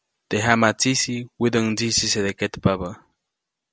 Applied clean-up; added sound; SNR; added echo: none; none; none; none.